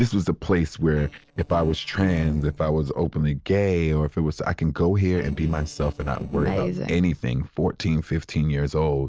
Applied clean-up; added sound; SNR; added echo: neural separator model SepFormer DNS4.